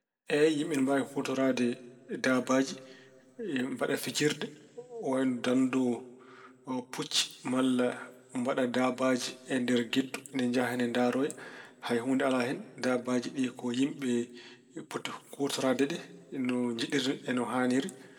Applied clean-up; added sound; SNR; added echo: none; none; none; reverberation time 0.9 s.